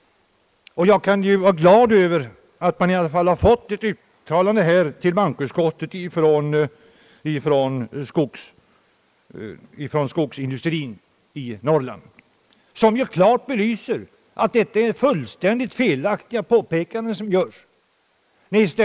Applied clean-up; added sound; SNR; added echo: neural mask model Resemble Enhance denoiser.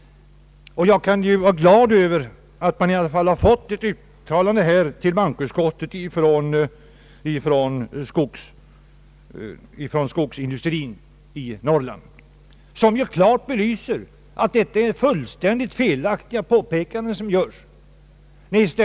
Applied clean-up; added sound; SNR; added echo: none; none; none; none.